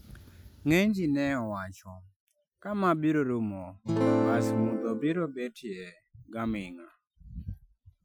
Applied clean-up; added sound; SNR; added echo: classical method Wiener filter.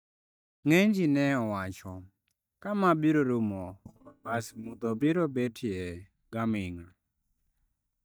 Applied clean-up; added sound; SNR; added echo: neural mask model DeepFilterNet 3.